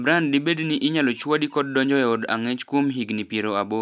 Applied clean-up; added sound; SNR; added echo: none; none; none; none.